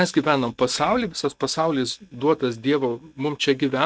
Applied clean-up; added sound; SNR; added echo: neural mask model RNNoise.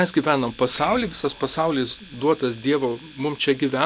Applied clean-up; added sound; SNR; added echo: none; Domestic sounds, home sounds + Hiss; 19 dB; none.